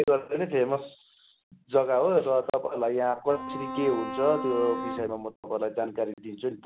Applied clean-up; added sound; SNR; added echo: none; Bowed string instrument; 8 dB; none.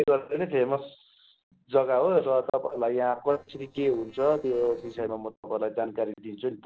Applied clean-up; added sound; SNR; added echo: neural separator model SepFormer DNS4.